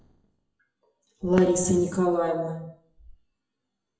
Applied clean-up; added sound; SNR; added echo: classical method WPE with log-MMSE.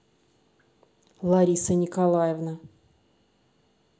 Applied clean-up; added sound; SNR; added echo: none; none; none; none.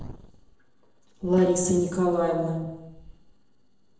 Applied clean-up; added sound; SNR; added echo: neural separator model SepFormer DNS4.